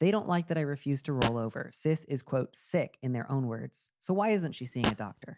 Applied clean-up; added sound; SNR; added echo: none; Fart; 7 dB; none.